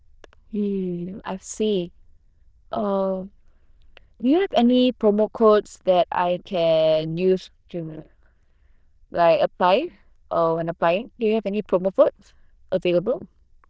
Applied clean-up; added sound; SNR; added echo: neural diffusion model UNIVERSE++.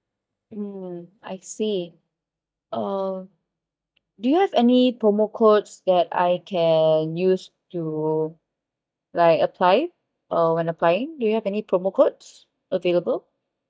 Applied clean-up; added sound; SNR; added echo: neural mask model DeepFilterNet 3.